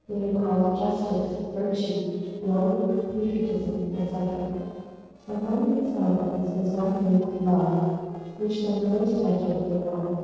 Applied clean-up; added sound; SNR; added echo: neural separator model SepFormer DNS4.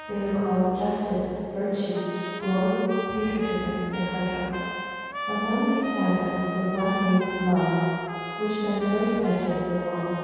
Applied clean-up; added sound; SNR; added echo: none; Trumpet; 9 dB; reverberation time 2.2 s.